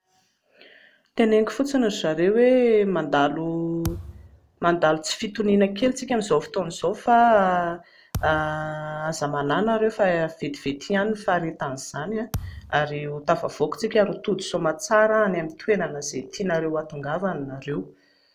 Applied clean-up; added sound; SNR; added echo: none; Thump, thud; 13 dB; none.